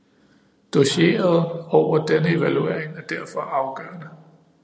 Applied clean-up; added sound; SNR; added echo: none; none; none; none.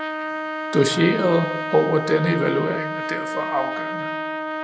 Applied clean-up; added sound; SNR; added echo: none; Trumpet; 5 dB; none.